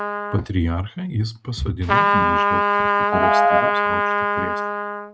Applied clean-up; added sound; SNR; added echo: neural mask model RNNoise.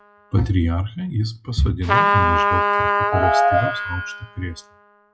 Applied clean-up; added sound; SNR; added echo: classical method log-MMSE.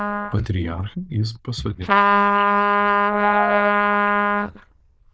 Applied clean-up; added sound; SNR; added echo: neural diffusion model UNIVERSE++.